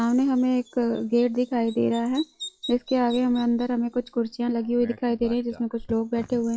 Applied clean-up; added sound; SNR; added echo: classical method log-MMSE.